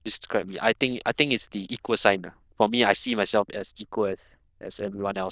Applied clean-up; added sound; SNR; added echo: neural diffusion model UNIVERSE++.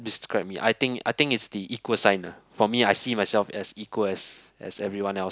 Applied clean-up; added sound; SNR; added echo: none; none; none; none.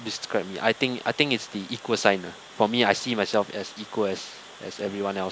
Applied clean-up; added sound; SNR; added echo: none; Water; 19 dB; none.